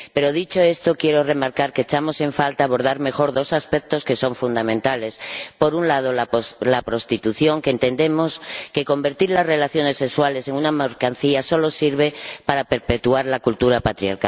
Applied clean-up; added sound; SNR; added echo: none; none; none; none.